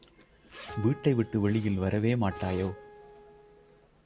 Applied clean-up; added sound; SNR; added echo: none; Piano + Zipper (clothing); 17 dB; none.